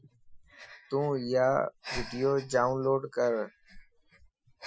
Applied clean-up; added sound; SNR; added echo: classical method Wiener filter.